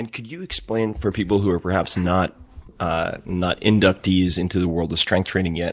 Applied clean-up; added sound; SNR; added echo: neural mask model DeepFilterNet 3.